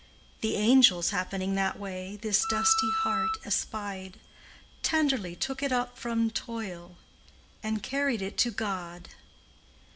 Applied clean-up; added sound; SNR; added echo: none; Wind instrument, woodwind instrument; 0 dB; reverberation time 0.4 s.